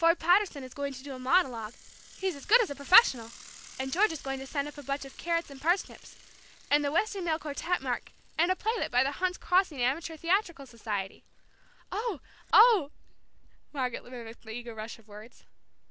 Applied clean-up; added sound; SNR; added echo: none; Mechanisms / Bicycle; 19 dB; none.